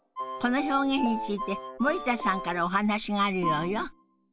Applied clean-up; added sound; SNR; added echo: none; none; none; none.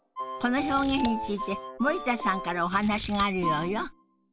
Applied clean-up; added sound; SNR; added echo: none; Scissors; 15 dB; none.